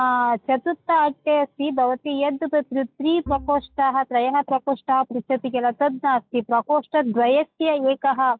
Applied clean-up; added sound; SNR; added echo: classical method log-MMSE.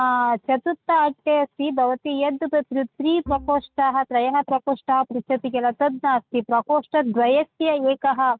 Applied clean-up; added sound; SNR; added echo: neural mask model RNNoise.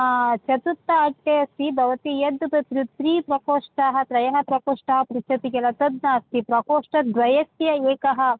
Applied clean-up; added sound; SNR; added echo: none; none; none; none.